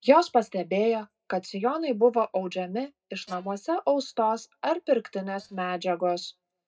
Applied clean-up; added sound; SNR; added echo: neural mask model DeepFilterNet 3.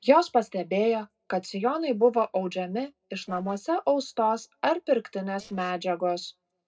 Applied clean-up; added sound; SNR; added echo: neural separator model SepFormer DNS4.